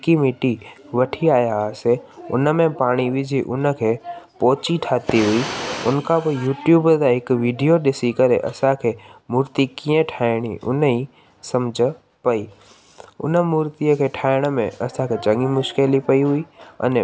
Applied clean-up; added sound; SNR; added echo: none; Fire; 9 dB; none.